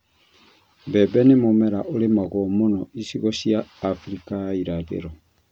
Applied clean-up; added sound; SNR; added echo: none; none; none; none.